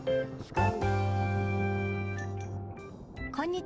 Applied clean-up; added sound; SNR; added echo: none; Thunder; 14 dB; none.